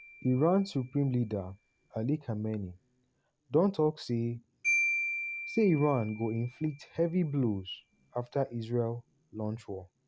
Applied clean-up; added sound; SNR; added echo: none; Marimba, xylophone; 9 dB; none.